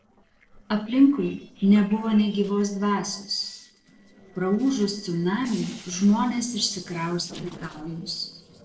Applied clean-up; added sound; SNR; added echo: neural separator model SepFormer DNS4.